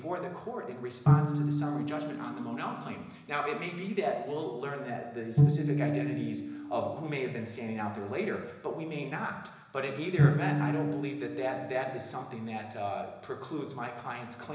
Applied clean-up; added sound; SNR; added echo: none; Bowed string instrument; -5 dB; reverberation time 1.0 s.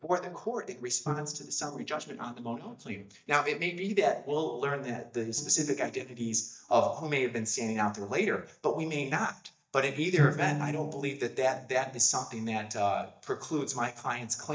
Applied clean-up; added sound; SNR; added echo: neural mask model DeepFilterNet 3.